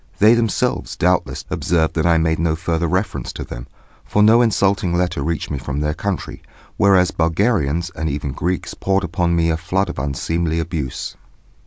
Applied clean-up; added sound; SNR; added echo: none; none; none; none.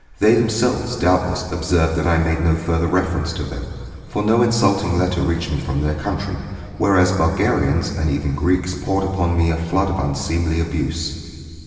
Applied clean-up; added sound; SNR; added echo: none; none; none; reverberation time 2.6 s.